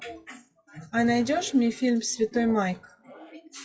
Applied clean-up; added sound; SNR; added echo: classical method log-MMSE.